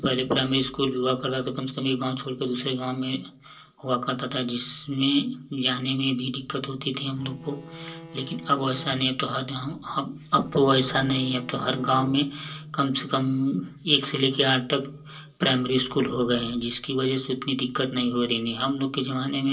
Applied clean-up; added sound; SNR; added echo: neural separator model SepFormer DNS4.